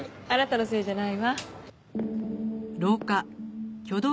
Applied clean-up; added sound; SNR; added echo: none; Snare drum; 20 dB; none.